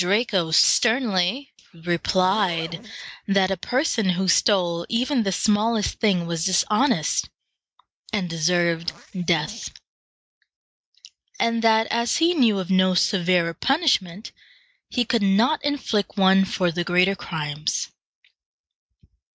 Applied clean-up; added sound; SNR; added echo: neural mask model DeepFilterNet 3.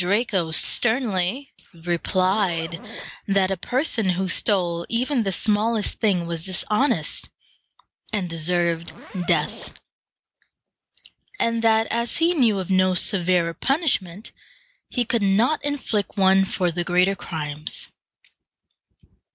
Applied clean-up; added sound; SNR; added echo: none; Zipper (clothing); 17 dB; none.